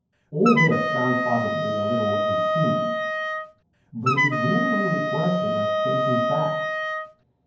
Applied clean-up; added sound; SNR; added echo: none; Wind instrument, woodwind instrument; -2 dB; reverberation time 0.9 s.